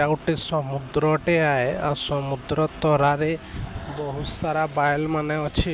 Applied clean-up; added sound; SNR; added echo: none; none; none; none.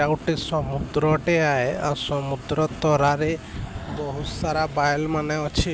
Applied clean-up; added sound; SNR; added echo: none; Thunder; 14 dB; none.